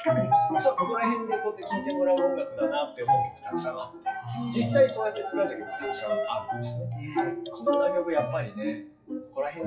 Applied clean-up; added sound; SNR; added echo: classical method WPE with log-MMSE.